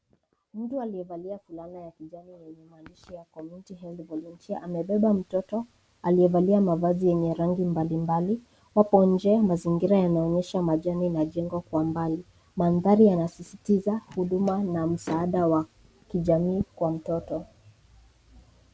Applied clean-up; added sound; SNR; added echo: none; Slam; 18 dB; none.